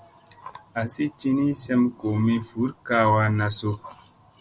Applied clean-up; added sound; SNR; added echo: none; none; none; none.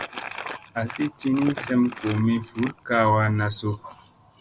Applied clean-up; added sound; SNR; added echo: none; Crumpling, crinkling; 14 dB; none.